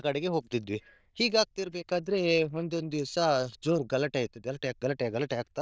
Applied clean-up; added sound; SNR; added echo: neural diffusion model UNIVERSE++.